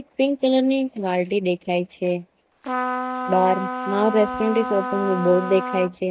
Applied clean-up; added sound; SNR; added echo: none; Trumpet; 5 dB; none.